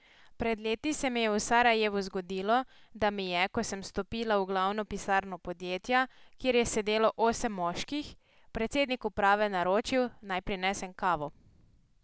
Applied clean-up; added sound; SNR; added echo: none; none; none; none.